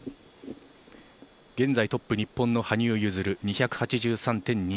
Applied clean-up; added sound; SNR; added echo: none; none; none; none.